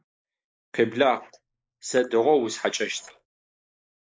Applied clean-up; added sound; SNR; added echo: neural mask model Resemble Enhance denoiser.